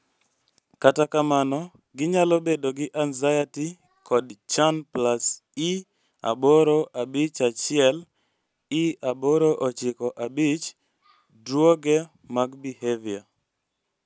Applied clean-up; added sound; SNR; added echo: none; none; none; none.